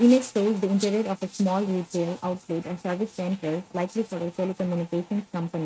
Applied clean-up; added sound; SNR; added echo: neural mask model RNNoise.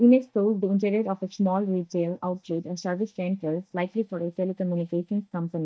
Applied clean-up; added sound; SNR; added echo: neural mask model DeepFilterNet 3.